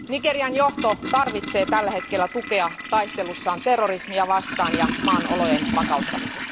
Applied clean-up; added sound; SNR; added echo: none; Toilet flush; 5 dB; none.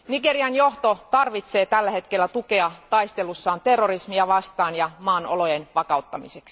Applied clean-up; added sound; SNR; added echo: none; none; none; none.